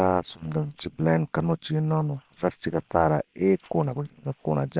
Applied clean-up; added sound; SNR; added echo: neural separator model SepFormer WHAM!.